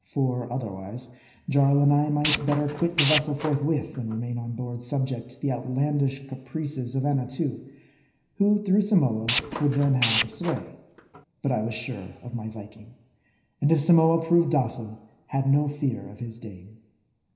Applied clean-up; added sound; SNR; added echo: none; Tools; 4 dB; reverberation time 0.9 s.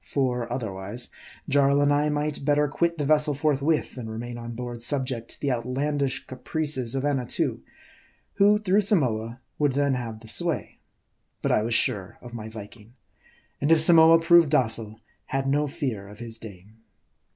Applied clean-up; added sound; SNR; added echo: none; none; none; none.